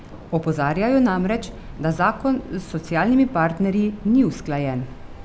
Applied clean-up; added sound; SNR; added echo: none; Train; 16 dB; none.